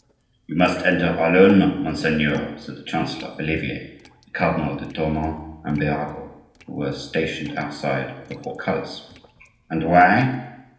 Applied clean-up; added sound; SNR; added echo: neural separator model SepFormer DNS4.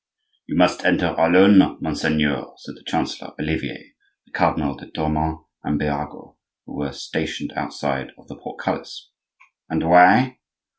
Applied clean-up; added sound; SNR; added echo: none; none; none; none.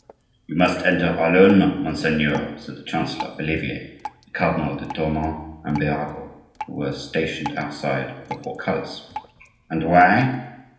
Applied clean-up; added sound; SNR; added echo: none; Drip; 18 dB; reverberation time 0.9 s.